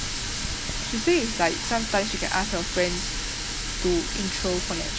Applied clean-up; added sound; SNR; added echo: none; Water tap, faucet; 2 dB; none.